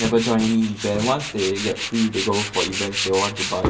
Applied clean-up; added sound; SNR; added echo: none; Tools; 6 dB; reverberation time 0.7 s.